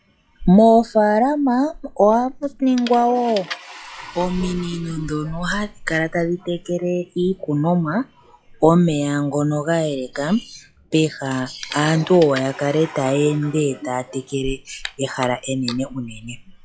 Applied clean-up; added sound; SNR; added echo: classical method log-MMSE.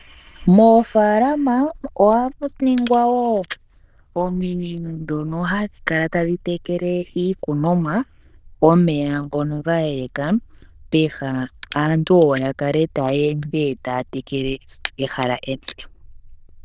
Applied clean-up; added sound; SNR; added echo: neural diffusion model UNIVERSE++.